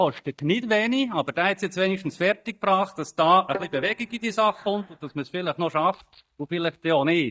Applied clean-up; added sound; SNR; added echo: neural mask model DeepFilterNet 3.